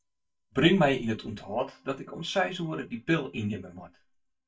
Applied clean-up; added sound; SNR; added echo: neural mask model DeepFilterNet 3.